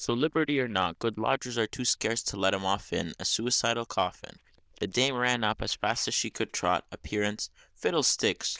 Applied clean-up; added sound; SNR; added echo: neural diffusion model UNIVERSE++.